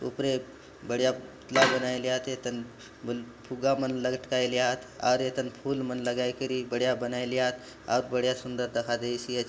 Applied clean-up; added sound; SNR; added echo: none; none; none; reverberation time 0.5 s.